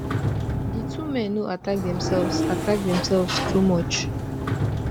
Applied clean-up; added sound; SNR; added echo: none; Sliding door; 0 dB; none.